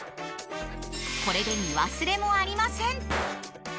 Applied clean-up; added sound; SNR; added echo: none; Gunshot, gunfire; 12 dB; none.